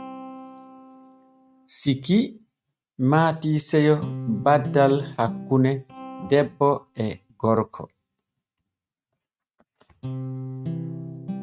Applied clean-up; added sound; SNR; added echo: neural mask model RNNoise.